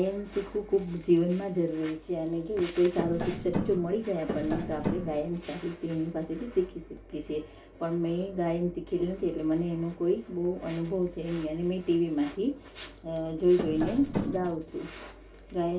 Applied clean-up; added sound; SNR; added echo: none; Tap; 4 dB; reverberation time 0.3 s.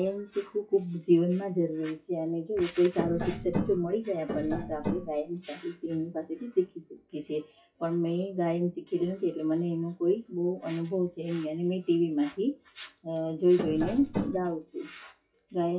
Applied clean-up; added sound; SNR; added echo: classical method WPE with log-MMSE.